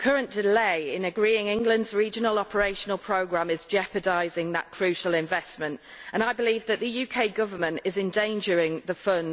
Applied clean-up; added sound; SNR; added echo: none; none; none; none.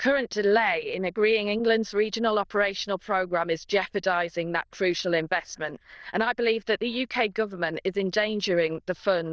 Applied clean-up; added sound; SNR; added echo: neural diffusion model UNIVERSE++.